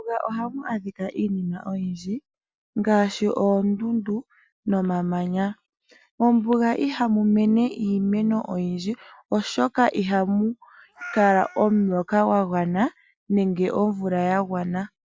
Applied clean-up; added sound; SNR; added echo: none; Meow; 17 dB; none.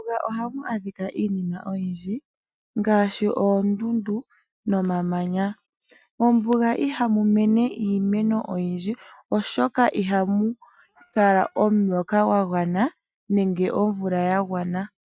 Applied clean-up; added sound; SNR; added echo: neural mask model RNNoise.